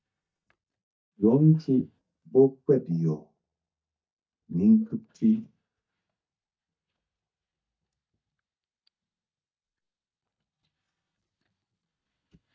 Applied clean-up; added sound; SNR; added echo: neural mask model DeepFilterNet 3.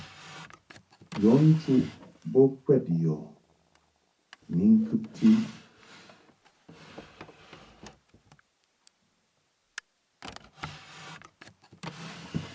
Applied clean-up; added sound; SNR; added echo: none; Drawer open or close; 19 dB; reverberation time 0.3 s.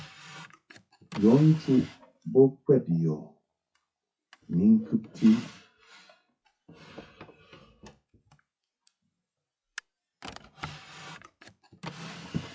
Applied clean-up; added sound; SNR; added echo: classical method WPE with log-MMSE.